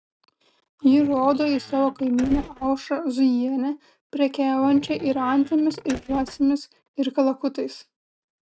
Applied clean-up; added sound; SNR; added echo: neural mask model RNNoise.